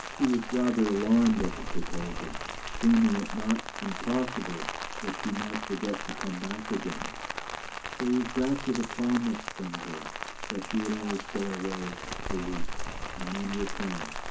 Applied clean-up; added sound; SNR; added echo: none; Rain; 4 dB; reverberation time 0.4 s.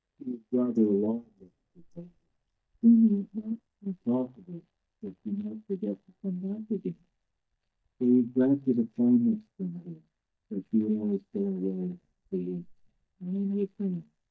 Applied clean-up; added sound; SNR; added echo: neural mask model DeepFilterNet 3.